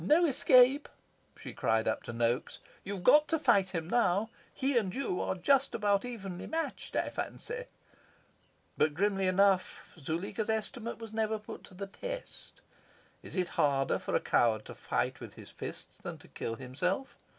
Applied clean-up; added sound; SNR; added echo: none; none; none; none.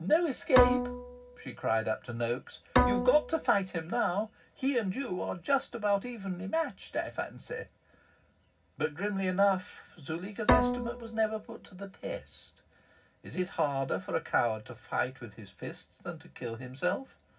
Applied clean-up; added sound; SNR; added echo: none; Bowed string instrument; 1 dB; reverberation time 0.4 s.